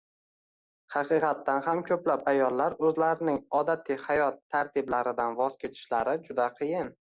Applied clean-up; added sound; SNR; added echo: none; none; none; none.